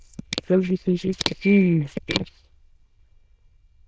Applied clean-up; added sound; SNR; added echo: neural diffusion model UNIVERSE++.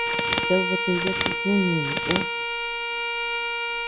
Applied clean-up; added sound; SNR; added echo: none; Bowed string instrument + Bird; -3 dB; none.